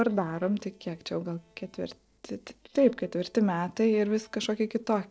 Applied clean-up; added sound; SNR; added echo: neural separator model SepFormer DNS4.